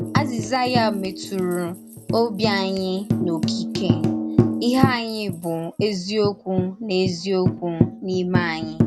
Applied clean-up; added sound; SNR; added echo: none; Tambourine; 0 dB; none.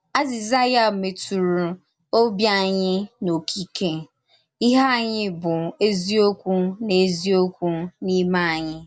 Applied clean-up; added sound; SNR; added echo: none; none; none; none.